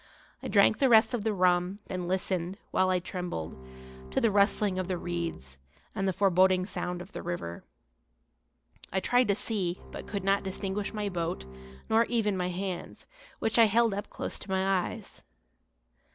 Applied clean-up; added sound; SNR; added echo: none; Bowed string instrument; 15 dB; none.